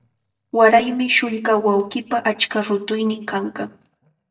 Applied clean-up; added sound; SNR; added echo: neural mask model DeepFilterNet 3.